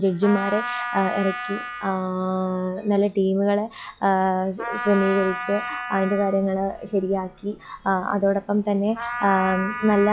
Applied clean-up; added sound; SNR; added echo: classical method log-MMSE.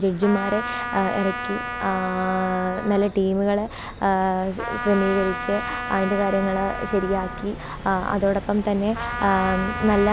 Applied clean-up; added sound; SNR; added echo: none; Trumpet; 9 dB; none.